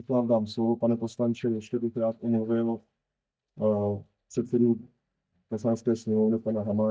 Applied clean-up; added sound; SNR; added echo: neural mask model DeepFilterNet 3.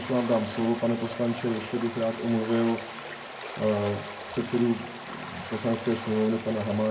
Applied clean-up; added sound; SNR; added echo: none; Stream; 10 dB; reverberation time 0.3 s.